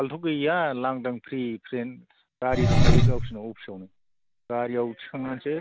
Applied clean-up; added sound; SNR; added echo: none; Engine; -3 dB; none.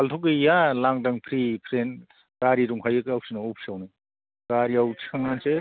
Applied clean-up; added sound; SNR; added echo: none; none; none; none.